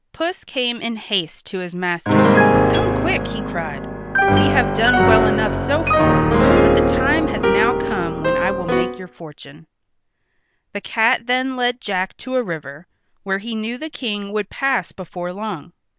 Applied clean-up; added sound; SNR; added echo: none; Piano; -4 dB; none.